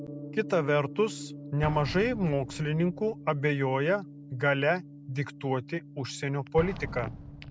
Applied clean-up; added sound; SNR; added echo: none; Explosion + Gong; 12 dB; none.